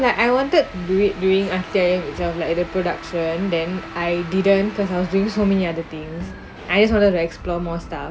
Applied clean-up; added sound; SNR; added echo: none; Bowed string instrument; 20 dB; none.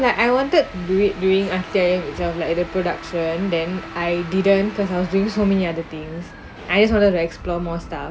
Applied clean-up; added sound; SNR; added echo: none; none; none; none.